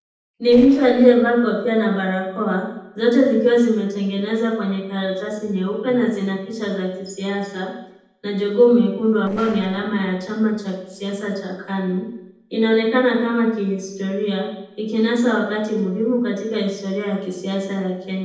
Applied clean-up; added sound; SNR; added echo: neural separator model SepFormer DNS4.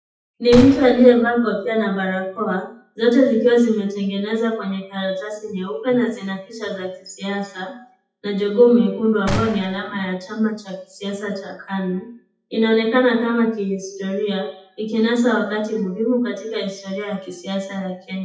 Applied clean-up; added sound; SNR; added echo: classical method WPE with log-MMSE.